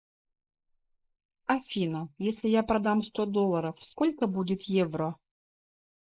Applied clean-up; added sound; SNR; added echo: neural mask model Resemble Enhance denoiser.